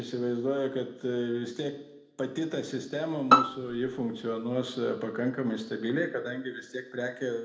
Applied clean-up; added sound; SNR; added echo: none; Bowed string instrument; -5 dB; reverberation time 0.7 s.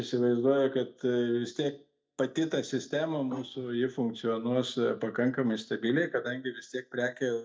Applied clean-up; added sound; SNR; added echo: neural mask model DeepFilterNet 3.